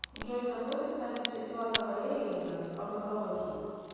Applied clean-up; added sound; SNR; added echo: none; Crack; 2 dB; reverberation time 2.2 s.